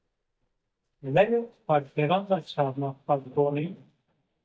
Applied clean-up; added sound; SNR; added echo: neural mask model DeepFilterNet 3.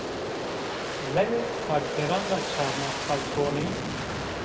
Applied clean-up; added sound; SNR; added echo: none; Aircraft; 1 dB; reverberation time 1.9 s.